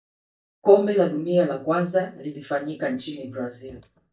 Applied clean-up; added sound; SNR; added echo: neural mask model DeepFilterNet 3.